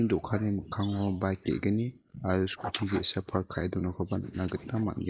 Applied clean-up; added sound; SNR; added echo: neural mask model Resemble Enhance denoiser.